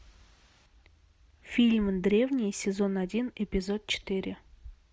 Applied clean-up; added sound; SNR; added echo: none; none; none; none.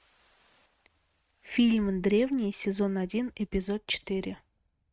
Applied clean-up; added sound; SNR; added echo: neural mask model RNNoise.